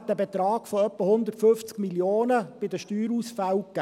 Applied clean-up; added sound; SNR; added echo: none; none; none; none.